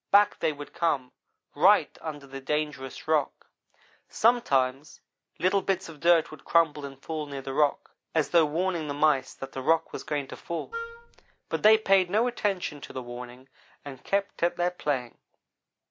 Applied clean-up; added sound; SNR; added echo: none; Wind instrument, woodwind instrument; 11 dB; none.